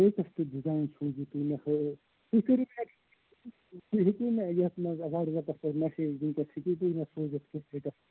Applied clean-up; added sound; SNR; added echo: none; none; none; none.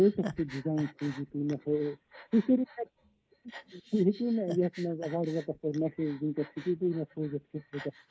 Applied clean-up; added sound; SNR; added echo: neural mask model Resemble Enhance denoiser.